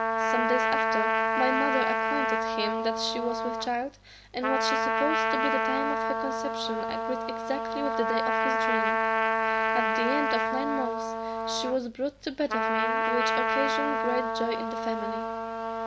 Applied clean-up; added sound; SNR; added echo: none; Trumpet; -5 dB; none.